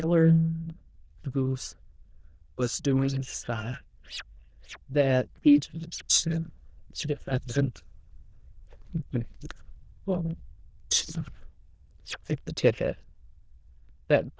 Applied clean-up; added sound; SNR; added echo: neural diffusion model UNIVERSE++.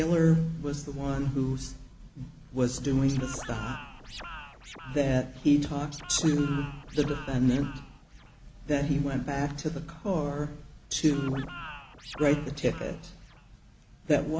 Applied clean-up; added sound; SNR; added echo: none; Scratching (performance technique); 15 dB; none.